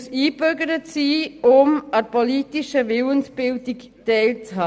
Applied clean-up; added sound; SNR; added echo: none; none; none; none.